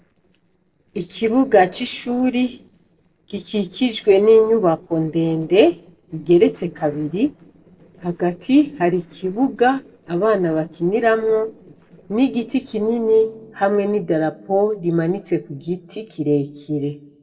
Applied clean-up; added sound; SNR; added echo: neural separator model SepFormer DNS4.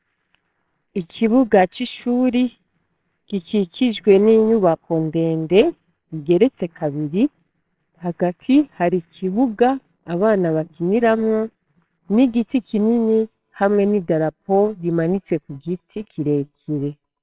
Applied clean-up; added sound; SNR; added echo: neural separator model SepFormer WHAMR!.